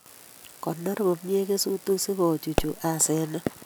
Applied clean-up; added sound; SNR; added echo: none; Explosion; 7 dB; none.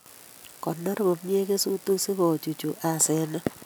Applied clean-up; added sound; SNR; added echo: none; none; none; none.